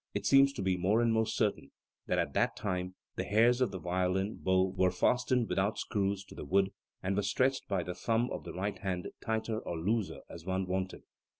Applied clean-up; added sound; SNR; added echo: none; none; none; none.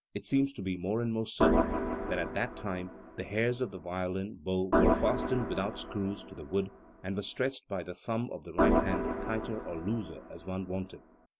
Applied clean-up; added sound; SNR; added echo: none; Organ; -1 dB; none.